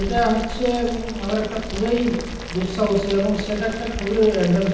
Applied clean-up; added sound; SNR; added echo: none; Boiling; 9 dB; reverberation time 0.9 s.